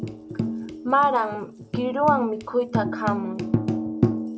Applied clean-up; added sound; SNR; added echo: none; Tambourine; 2 dB; none.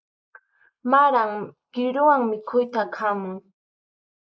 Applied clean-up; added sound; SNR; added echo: neural mask model Resemble Enhance denoiser.